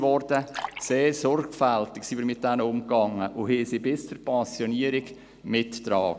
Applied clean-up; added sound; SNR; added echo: none; Fill (with liquid); 16 dB; none.